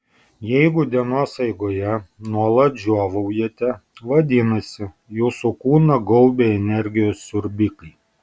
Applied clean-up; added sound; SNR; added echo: none; none; none; none.